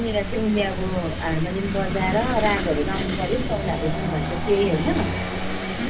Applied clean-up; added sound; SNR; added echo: none; Engine / Vehicle; 1 dB; reverberation time 0.4 s.